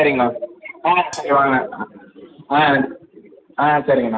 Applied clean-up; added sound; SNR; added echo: none; Hi-hat; 19 dB; none.